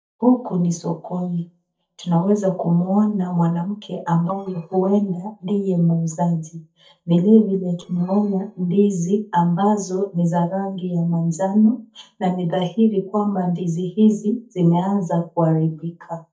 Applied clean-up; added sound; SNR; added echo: neural mask model DeepFilterNet 3.